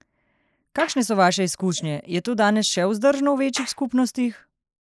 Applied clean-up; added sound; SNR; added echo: neural mask model Resemble Enhance denoiser.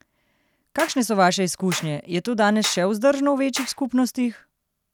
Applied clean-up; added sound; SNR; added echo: none; Clapping; 16 dB; none.